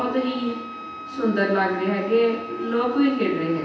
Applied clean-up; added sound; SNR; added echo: none; Wind instrument, woodwind instrument; 13 dB; reverberation time 0.9 s.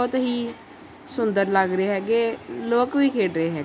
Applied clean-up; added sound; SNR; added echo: none; none; none; none.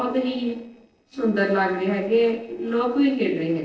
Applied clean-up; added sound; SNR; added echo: neural separator model SepFormer DNS4.